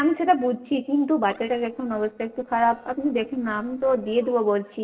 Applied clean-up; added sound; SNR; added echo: neural separator model SepFormer DNS4.